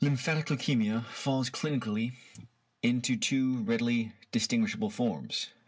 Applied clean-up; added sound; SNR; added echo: none; none; none; none.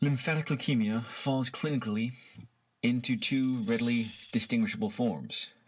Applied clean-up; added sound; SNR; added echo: none; Tambourine; 8 dB; none.